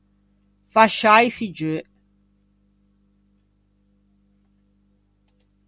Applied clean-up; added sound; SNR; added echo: none; none; none; none.